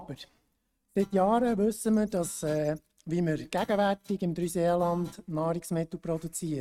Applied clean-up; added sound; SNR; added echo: neural mask model RNNoise.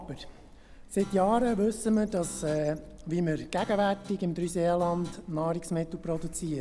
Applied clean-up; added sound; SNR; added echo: none; Printer + Guitar; 15 dB; none.